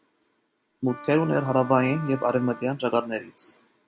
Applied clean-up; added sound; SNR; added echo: none; Wind instrument, woodwind instrument; 15 dB; none.